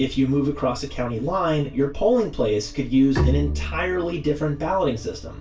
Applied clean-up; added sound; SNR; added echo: none; Bowed string instrument; 8 dB; reverberation time 0.2 s.